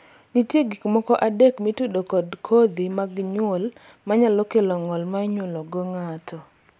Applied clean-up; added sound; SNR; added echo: none; none; none; none.